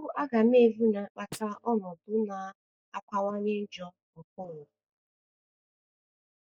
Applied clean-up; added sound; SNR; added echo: neural mask model DeepFilterNet 3.